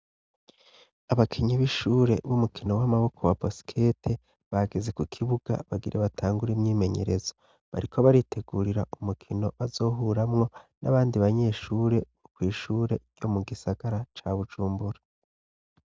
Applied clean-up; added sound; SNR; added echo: none; none; none; none.